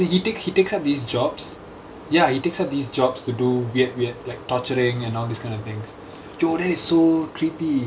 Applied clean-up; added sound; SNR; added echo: none; none; none; none.